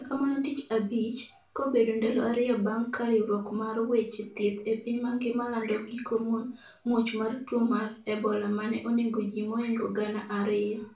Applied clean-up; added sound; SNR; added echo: none; none; none; reverberation time 0.3 s.